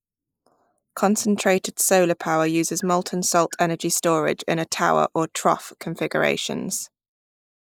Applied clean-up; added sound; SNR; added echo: neural mask model Resemble Enhance denoiser.